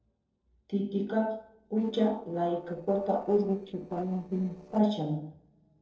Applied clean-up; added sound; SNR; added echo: neural separator model SepFormer DNS4.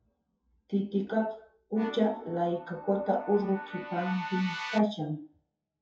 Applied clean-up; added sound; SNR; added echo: classical method WPE with log-MMSE.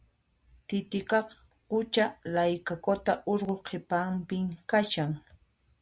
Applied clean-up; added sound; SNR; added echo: none; none; none; none.